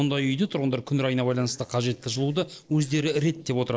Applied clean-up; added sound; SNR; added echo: neural separator model SepFormer DNS4.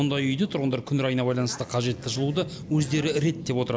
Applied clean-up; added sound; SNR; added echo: none; Boat, Water vehicle; 15 dB; none.